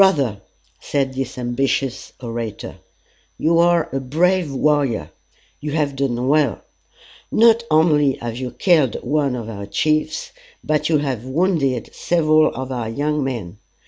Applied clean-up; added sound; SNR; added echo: none; none; none; none.